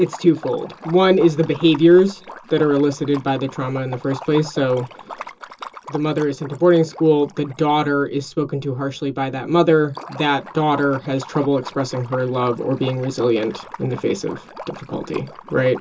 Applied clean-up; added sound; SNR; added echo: none; Liquid; 18 dB; reverberation time 0.2 s.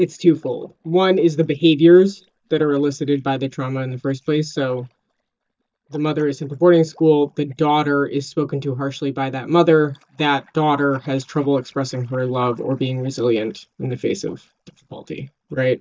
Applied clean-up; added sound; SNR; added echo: neural mask model DeepFilterNet 3.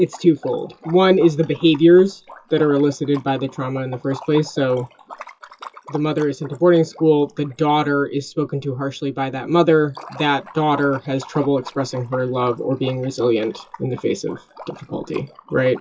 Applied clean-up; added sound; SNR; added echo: classical method WPE with log-MMSE.